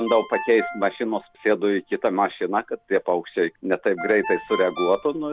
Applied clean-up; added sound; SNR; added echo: none; Ringtone; 13 dB; none.